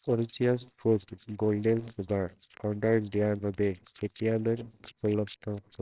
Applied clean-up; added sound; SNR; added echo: neural separator model SepFormer WHAMR!.